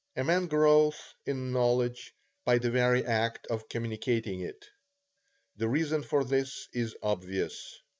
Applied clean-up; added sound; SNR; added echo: none; none; none; none.